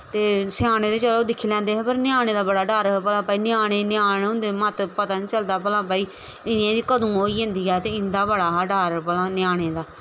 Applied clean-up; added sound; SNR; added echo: none; Chirp, tweet; 5 dB; none.